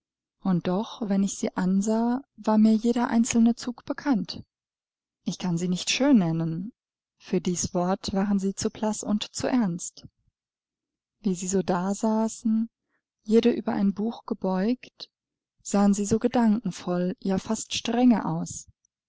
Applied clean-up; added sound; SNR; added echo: none; none; none; none.